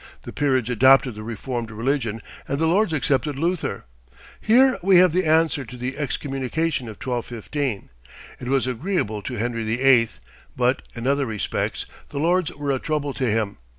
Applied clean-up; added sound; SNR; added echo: none; none; none; none.